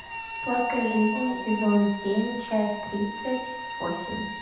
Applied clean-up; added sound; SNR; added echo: none; Bowed string instrument; 7 dB; reverberation time 0.8 s.